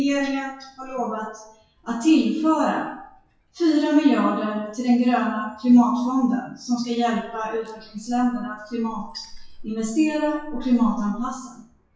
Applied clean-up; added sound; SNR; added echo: classical method WPE with log-MMSE.